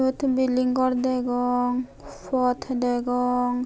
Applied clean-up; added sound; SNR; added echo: none; none; none; none.